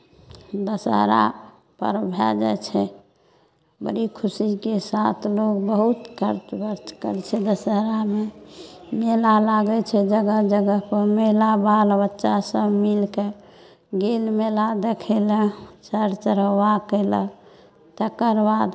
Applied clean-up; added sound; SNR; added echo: none; none; none; none.